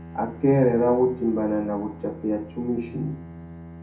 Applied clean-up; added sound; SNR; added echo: none; Bowed string instrument; 16 dB; reverberation time 0.4 s.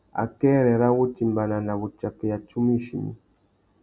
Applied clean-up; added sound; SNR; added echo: none; none; none; none.